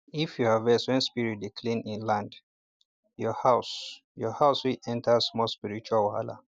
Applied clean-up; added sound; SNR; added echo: none; none; none; none.